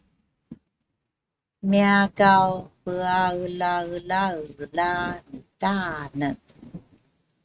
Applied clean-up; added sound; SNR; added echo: neural mask model RNNoise.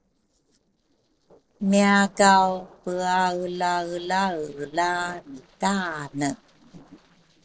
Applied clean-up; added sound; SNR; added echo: neural separator model SepFormer DNS4.